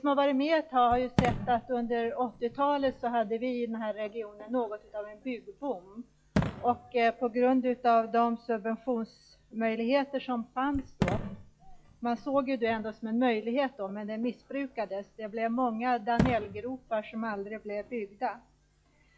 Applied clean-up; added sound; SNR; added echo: classical method log-MMSE.